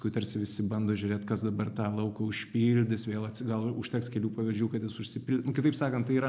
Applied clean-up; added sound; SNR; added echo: none; none; none; none.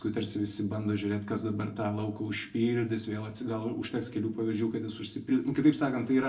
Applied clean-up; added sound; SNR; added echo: none; none; none; reverberation time 0.2 s.